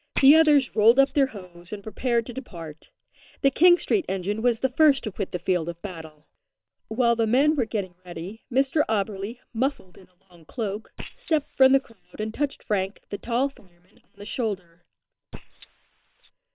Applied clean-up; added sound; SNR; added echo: neural separator model SepFormer WHAM!.